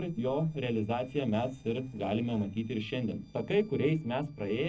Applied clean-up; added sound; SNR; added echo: neural separator model SepFormer DNS4.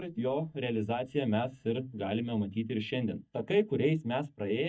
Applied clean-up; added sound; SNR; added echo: neural mask model DeepFilterNet 3.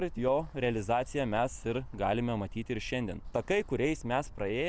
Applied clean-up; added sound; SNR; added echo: none; none; none; none.